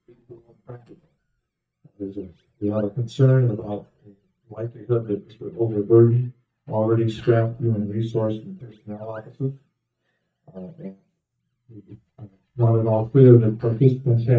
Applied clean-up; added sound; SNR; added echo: neural mask model DeepFilterNet 3.